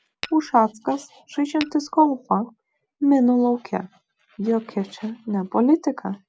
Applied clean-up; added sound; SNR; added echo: none; Tap / Glass; 16 dB; none.